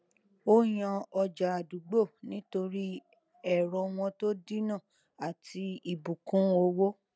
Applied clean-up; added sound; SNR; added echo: none; none; none; none.